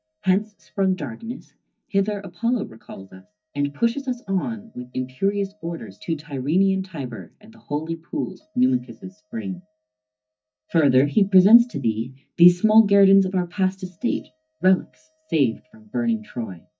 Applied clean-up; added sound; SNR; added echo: neural mask model DeepFilterNet 3.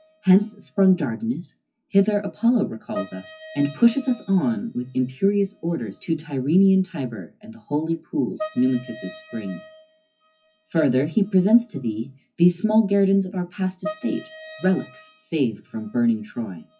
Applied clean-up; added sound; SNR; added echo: classical method WPE with log-MMSE.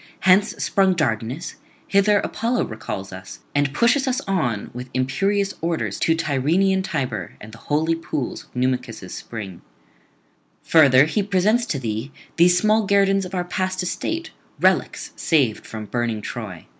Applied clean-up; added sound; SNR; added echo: none; none; none; none.